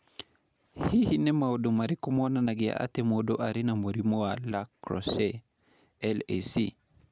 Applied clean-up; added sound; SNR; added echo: none; none; none; none.